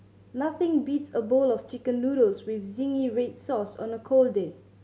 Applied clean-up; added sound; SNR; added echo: none; none; none; none.